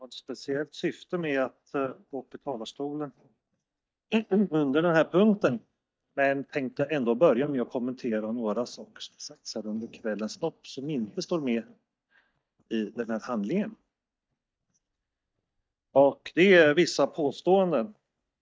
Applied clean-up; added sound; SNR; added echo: neural mask model DeepFilterNet 3.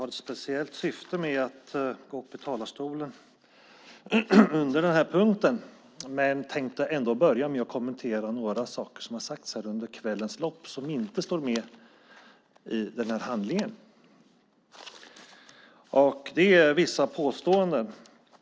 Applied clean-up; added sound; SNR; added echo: none; none; none; none.